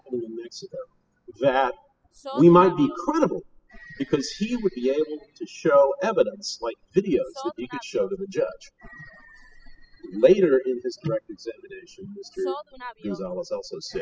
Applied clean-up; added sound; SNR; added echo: classical method spectral subtraction.